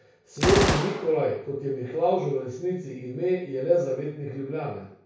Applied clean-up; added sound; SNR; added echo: none; Gunshot, gunfire; 2 dB; reverberation time 0.6 s.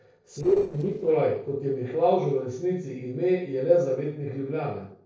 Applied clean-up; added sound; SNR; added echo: neural separator model SepFormer DNS4.